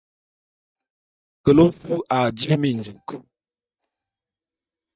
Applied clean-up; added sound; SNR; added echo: neural mask model DeepFilterNet 3.